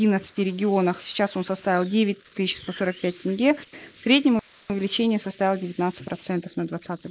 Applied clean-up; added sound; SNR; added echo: neural mask model Resemble Enhance denoiser.